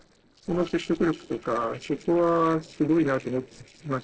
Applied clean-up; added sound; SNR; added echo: neural separator model SepFormer DNS4.